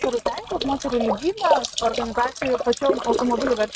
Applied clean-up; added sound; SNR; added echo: neural mask model RNNoise.